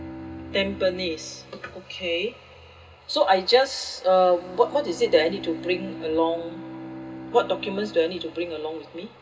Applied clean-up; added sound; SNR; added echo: none; Bowed string instrument; 15 dB; reverberation time 0.2 s.